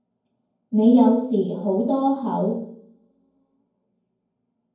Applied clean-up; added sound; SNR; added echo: none; none; none; reverberation time 0.9 s.